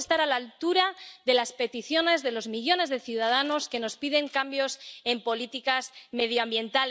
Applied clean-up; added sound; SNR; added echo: none; none; none; none.